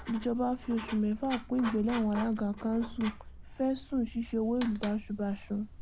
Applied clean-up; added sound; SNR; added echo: none; Writing; 13 dB; none.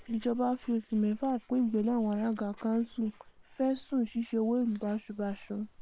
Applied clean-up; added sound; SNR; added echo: neural separator model SepFormer WHAM!.